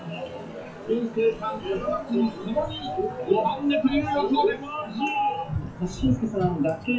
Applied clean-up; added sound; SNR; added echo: classical method WPE with log-MMSE.